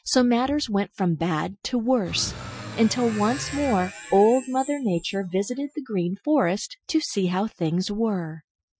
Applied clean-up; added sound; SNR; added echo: classical method Wiener filter.